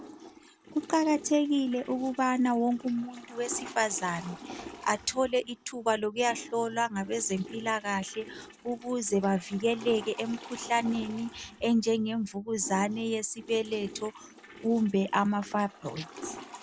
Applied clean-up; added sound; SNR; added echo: none; Toilet flush / Water; 17 dB; none.